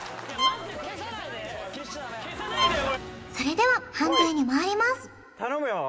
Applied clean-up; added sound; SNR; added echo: none; Bowed string instrument; 3 dB; none.